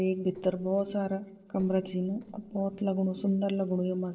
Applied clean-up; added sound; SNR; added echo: neural separator model SepFormer DNS4.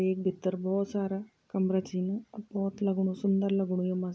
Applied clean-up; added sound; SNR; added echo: none; none; none; none.